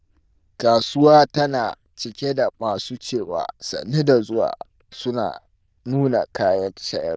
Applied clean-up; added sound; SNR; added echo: neural diffusion model UNIVERSE++.